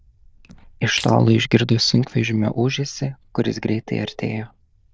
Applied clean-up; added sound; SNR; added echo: neural diffusion model UNIVERSE++.